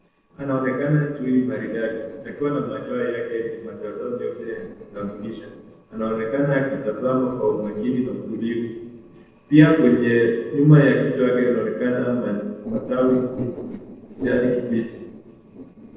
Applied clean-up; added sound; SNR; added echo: neural separator model SepFormer DNS4.